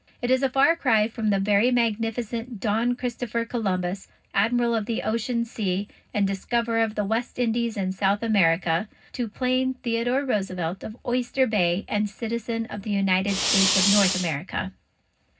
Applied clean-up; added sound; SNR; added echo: none; Fire; -1 dB; reverberation time 0.4 s.